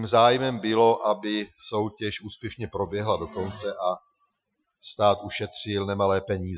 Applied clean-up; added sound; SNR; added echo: classical method Wiener filter.